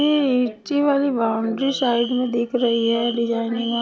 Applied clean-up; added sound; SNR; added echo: none; Alarm; 14 dB; none.